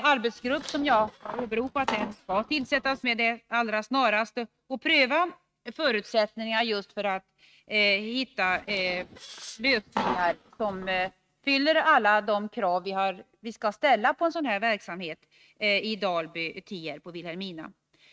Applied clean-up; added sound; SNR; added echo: neural mask model RNNoise.